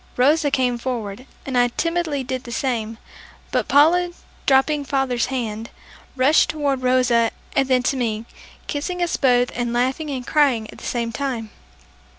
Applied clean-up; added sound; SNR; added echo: none; none; none; none.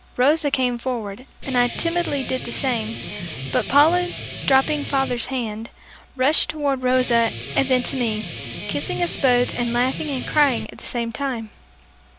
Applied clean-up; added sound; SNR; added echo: none; Guitar; 6 dB; none.